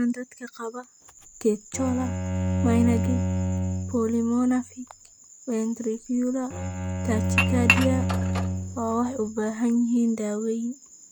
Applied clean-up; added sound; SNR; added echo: none; Bowed string instrument + Dishes, pots, and pans / Chink, clink; 0 dB; none.